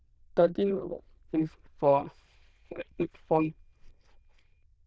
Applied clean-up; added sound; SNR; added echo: neural diffusion model UNIVERSE++.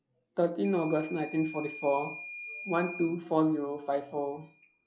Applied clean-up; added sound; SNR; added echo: classical method log-MMSE.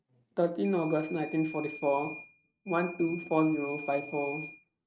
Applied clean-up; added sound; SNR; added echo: neural mask model RNNoise.